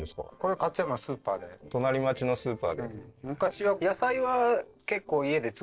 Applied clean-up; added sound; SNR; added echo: neural separator model SepFormer DNS4.